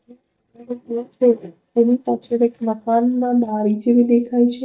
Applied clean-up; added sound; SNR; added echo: neural mask model DeepFilterNet 3.